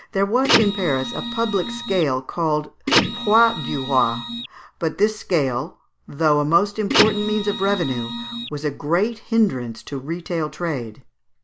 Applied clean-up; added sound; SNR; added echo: none; Printer; 2 dB; none.